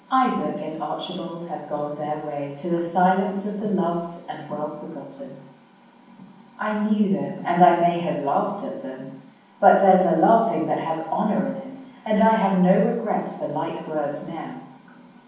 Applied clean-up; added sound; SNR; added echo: none; none; none; reverberation time 0.6 s.